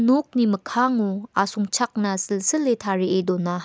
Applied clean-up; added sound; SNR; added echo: none; none; none; none.